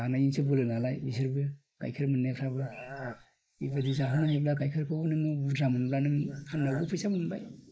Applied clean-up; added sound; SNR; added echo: neural mask model Resemble Enhance denoiser.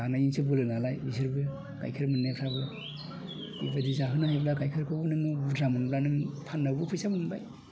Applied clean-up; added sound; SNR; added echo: none; none; none; none.